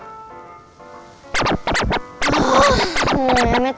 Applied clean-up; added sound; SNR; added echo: none; Scratching (performance technique); -3 dB; none.